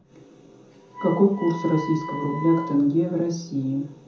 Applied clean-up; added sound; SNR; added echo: none; Wind instrument, woodwind instrument; 13 dB; reverberation time 0.5 s.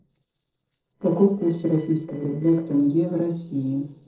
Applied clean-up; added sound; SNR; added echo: neural separator model SepFormer DNS4.